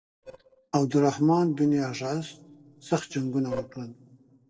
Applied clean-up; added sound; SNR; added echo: neural separator model SepFormer DNS4.